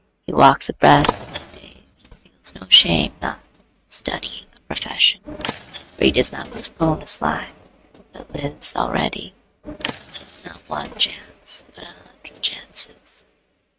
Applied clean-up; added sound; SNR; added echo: neural mask model RNNoise.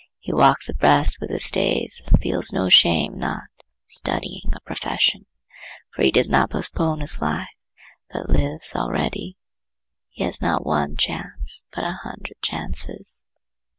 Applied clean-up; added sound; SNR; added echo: none; none; none; none.